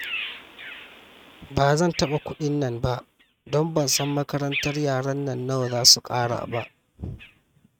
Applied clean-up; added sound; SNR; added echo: neural mask model RNNoise.